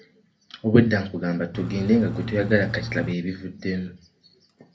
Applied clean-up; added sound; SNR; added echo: none; Engine / Truck; 7 dB; reverberation time 0.3 s.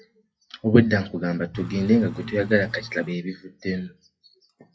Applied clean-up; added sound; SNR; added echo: classical method WPE with log-MMSE.